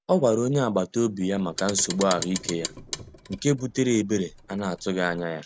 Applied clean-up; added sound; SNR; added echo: none; Clock; 12 dB; none.